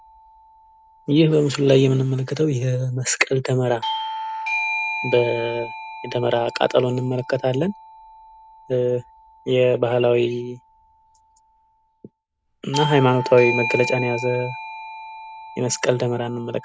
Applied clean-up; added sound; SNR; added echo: none; Bell / Doorbell; 10 dB; none.